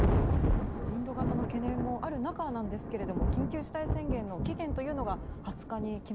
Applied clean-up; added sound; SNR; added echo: none; Thunder; -4 dB; none.